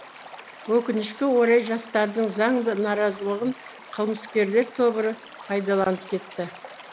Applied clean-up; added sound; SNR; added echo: none; Stream / Liquid; 19 dB; none.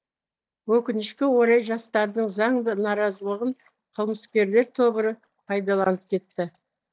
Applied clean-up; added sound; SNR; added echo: neural mask model DeepFilterNet 3.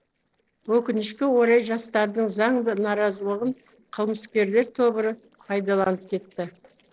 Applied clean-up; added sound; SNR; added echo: neural separator model SepFormer DNS4.